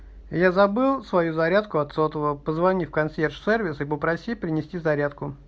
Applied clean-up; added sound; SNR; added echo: none; none; none; none.